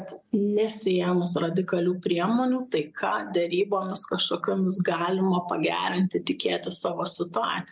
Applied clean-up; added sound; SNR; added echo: none; none; none; none.